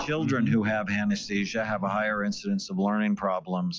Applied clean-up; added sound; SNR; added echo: classical method log-MMSE.